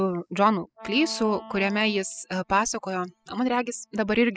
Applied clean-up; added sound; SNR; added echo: classical method spectral subtraction.